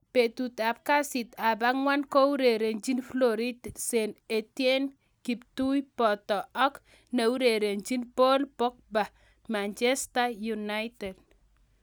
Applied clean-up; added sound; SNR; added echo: none; none; none; none.